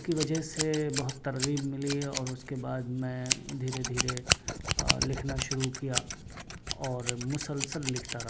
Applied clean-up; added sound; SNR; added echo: none; Scissors; 1 dB; none.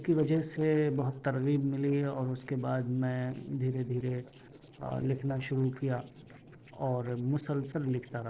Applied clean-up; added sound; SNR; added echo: neural separator model SepFormer DNS4.